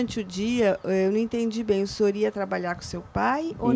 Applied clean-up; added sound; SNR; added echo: none; none; none; none.